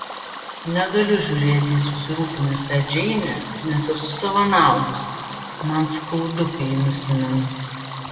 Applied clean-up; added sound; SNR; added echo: none; Stream; 9 dB; reverberation time 1.8 s.